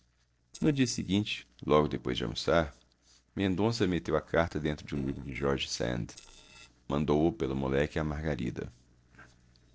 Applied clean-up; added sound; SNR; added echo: neural separator model SepFormer DNS4.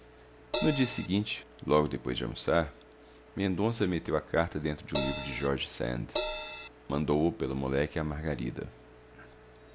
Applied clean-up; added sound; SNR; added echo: none; Crash cymbal; 2 dB; none.